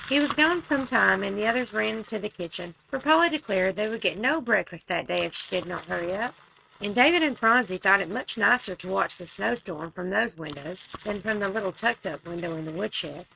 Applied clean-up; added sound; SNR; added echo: neural mask model RNNoise.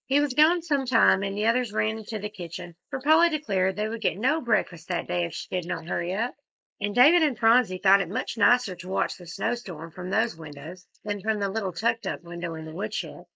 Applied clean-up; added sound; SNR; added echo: neural mask model Resemble Enhance denoiser.